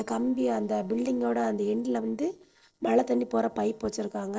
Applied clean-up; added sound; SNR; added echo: neural separator model SepFormer DNS4.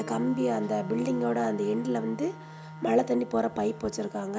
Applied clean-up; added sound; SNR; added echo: none; Organ; 13 dB; none.